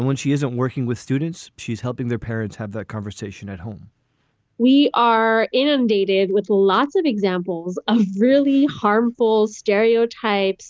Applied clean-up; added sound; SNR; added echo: none; none; none; none.